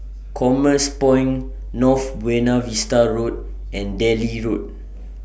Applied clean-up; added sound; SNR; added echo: none; none; none; none.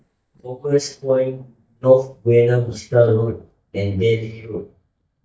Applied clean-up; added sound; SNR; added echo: neural mask model DeepFilterNet 3.